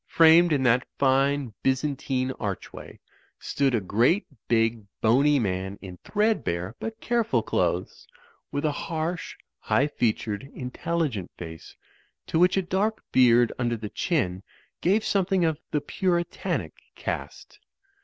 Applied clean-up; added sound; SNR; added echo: none; none; none; none.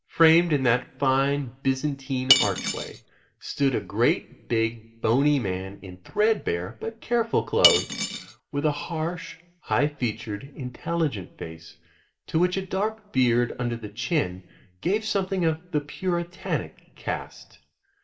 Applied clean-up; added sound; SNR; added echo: none; Cutlery, silverware / Dishes, pots, and pans; -1 dB; reverberation time 0.3 s.